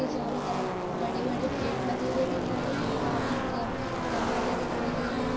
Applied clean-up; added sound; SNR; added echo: none; Car passing by / Race car, auto racing; -4 dB; reverberation time 0.4 s.